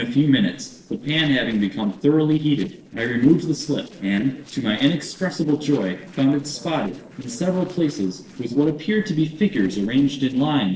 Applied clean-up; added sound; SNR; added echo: neural separator model SepFormer DNS4.